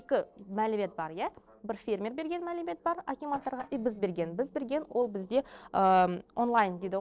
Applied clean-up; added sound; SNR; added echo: neural separator model SepFormer DNS4.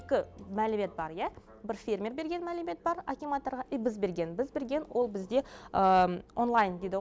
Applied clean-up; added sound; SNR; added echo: none; none; none; none.